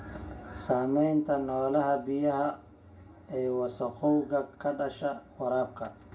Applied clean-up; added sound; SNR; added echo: none; none; none; reverberation time 0.2 s.